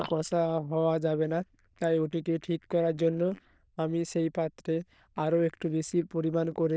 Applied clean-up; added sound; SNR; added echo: neural diffusion model UNIVERSE++.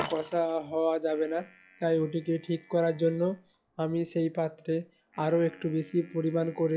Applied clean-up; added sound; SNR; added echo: classical method log-MMSE.